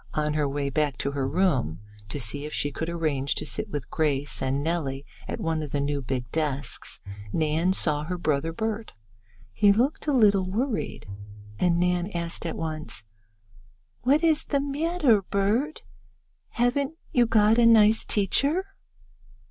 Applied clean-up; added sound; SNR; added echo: none; Bowed string instrument; 18 dB; none.